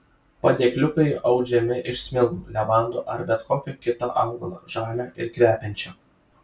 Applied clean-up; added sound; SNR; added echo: none; none; none; none.